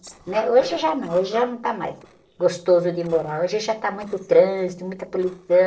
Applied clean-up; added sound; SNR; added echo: neural separator model SepFormer DNS4.